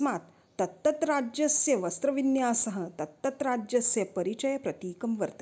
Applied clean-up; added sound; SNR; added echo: none; none; none; none.